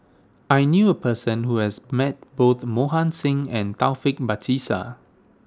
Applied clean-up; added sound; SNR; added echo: none; none; none; none.